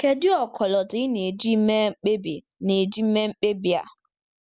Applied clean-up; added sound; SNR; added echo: none; none; none; none.